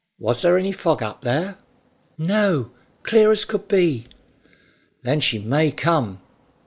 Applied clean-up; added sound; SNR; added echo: none; none; none; none.